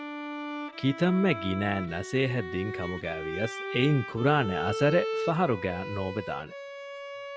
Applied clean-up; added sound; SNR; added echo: none; Bowed string instrument; 7 dB; none.